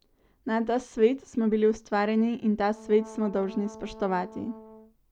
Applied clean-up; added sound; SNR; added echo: none; Brass instrument; 18 dB; none.